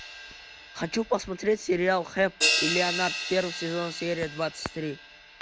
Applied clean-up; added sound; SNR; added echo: none; Crash cymbal; 4 dB; none.